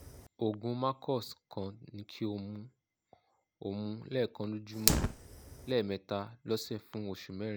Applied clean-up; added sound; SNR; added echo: none; Fire; 3 dB; none.